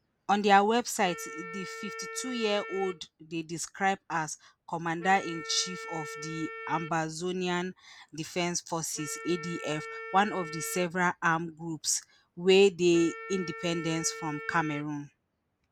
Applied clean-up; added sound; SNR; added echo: none; Wind instrument, woodwind instrument; 14 dB; none.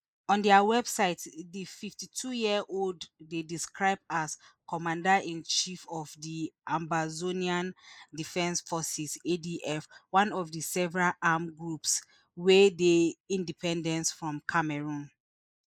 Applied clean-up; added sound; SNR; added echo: neural mask model Resemble Enhance denoiser.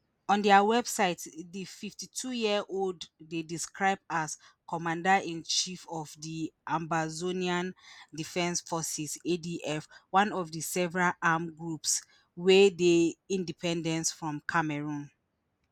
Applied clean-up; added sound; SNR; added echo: none; none; none; none.